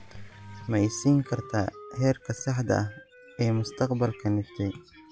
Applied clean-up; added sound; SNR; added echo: classical method log-MMSE.